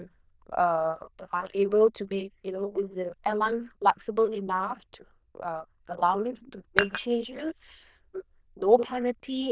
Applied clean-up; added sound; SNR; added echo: neural diffusion model UNIVERSE++.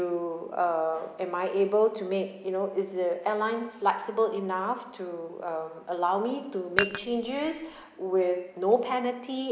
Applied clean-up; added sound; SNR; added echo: none; Dishes, pots, and pans; 4 dB; none.